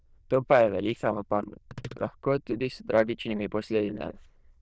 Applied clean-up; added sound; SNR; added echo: neural diffusion model UNIVERSE++.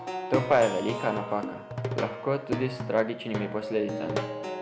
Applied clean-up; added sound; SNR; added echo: none; Plucked string instrument; 4 dB; none.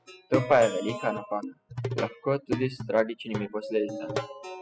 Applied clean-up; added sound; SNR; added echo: classical method spectral subtraction.